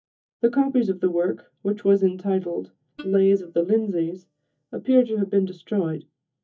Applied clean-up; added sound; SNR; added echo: neural mask model DeepFilterNet 3.